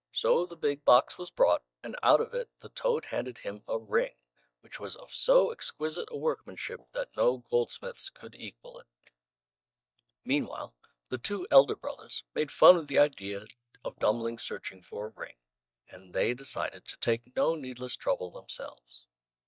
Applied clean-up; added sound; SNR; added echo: neural mask model DeepFilterNet 3.